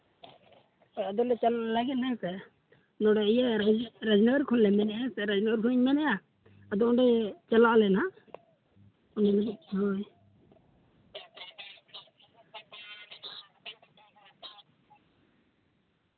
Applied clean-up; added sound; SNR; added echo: none; none; none; none.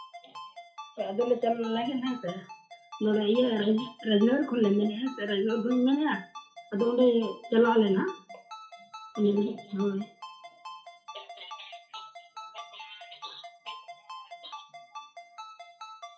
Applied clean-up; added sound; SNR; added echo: classical method WPE with log-MMSE.